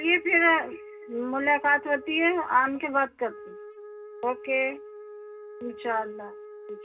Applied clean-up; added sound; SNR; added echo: none; Wind instrument, woodwind instrument; 16 dB; reverberation time 0.2 s.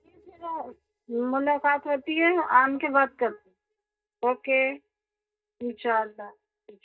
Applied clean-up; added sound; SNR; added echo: neural mask model DeepFilterNet 3.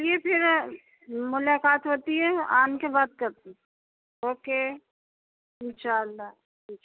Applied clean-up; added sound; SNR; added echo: none; none; none; none.